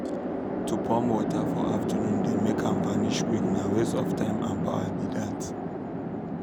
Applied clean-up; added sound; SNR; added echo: none; Chatter / Traffic noise, roadway noise / Train; -4 dB; none.